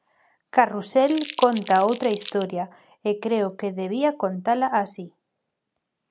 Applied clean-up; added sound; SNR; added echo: none; Crumpling, crinkling; 7 dB; none.